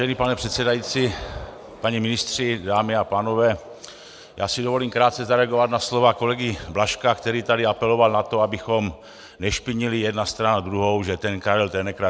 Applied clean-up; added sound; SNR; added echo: none; none; none; none.